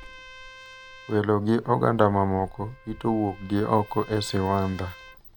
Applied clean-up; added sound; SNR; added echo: none; Trumpet + Sliding door; 20 dB; none.